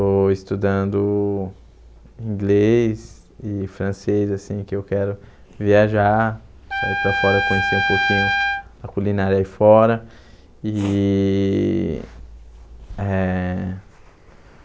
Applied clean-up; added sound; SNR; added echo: none; Trumpet; 2 dB; none.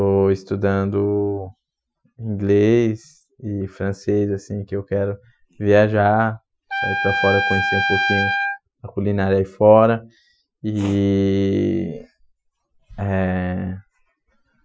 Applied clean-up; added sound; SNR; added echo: classical method Wiener filter.